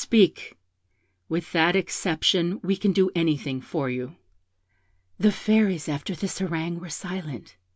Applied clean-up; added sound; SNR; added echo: none; none; none; none.